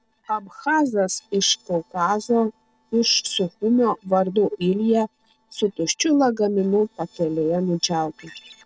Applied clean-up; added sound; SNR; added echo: neural separator model SepFormer DNS4.